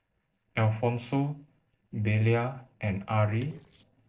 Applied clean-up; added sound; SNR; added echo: neural separator model SepFormer DNS4.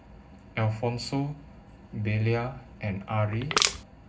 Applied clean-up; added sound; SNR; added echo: none; Crushing; -3 dB; reverberation time 0.4 s.